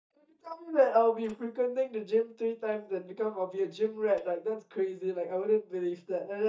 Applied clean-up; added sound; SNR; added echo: neural mask model DeepFilterNet 3.